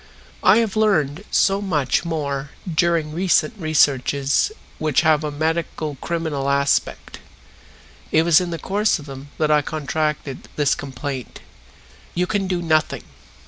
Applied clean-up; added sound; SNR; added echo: none; none; none; none.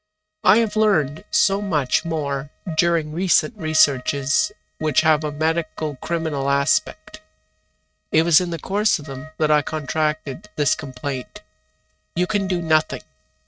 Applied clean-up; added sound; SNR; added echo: neural mask model RNNoise.